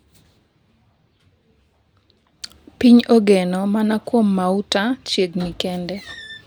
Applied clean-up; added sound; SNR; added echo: none; none; none; none.